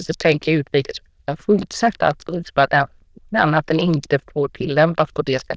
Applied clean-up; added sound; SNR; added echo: neural diffusion model UNIVERSE++.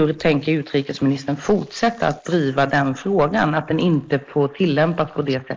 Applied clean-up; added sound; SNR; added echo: neural mask model Resemble Enhance denoiser.